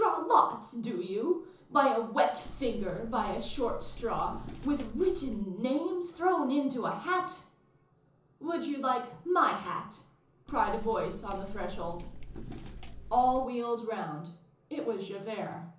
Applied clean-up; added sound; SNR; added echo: none; Walk, footsteps; 9 dB; reverberation time 0.7 s.